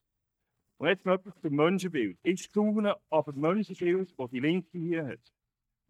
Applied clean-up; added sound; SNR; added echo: neural mask model DeepFilterNet 3.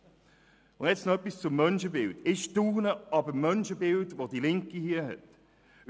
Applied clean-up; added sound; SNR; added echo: none; none; none; none.